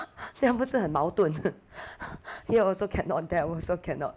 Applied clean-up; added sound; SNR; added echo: none; none; none; none.